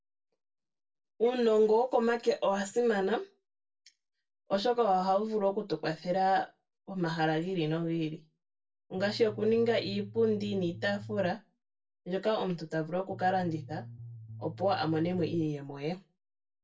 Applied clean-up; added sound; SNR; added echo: none; Bass guitar; 14 dB; reverberation time 0.2 s.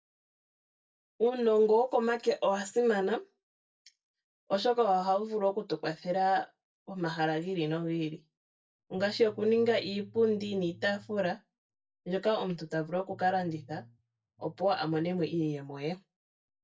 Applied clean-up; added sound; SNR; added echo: neural mask model DeepFilterNet 3.